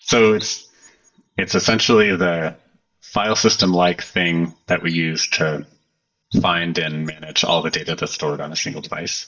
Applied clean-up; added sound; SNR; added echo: neural mask model DeepFilterNet 3.